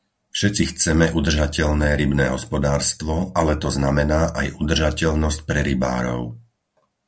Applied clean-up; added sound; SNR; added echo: none; none; none; none.